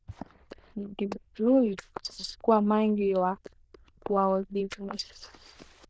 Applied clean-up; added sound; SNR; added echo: neural diffusion model UNIVERSE++.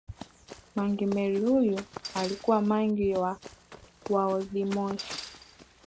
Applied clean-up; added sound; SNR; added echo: none; Run; 15 dB; none.